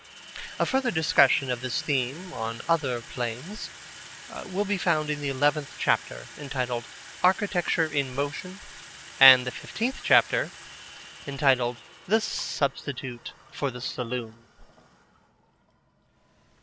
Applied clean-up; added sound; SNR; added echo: none; Sink (filling or washing) / Water tap, faucet; 17 dB; none.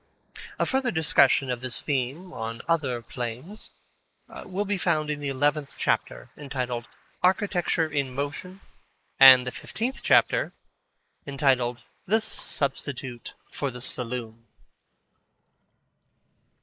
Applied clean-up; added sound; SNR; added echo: neural mask model Resemble Enhance denoiser.